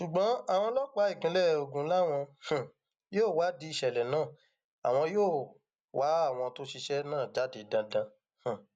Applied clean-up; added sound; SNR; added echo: none; none; none; none.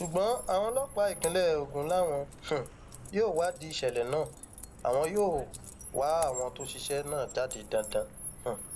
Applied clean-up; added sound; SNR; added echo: none; Keys jangling + Car; 10 dB; none.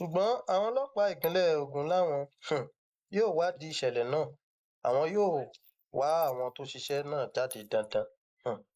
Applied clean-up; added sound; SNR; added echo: neural mask model Resemble Enhance denoiser.